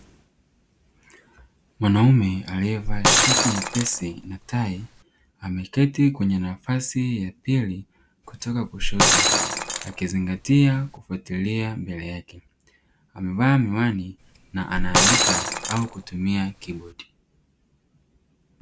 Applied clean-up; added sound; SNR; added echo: none; Shatter; 2 dB; none.